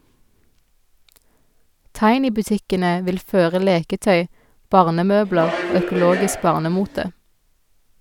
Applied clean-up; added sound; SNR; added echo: none; Subway, metro, underground; 6 dB; none.